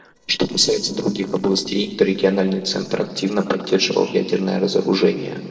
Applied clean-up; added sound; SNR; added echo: neural separator model SepFormer DNS4.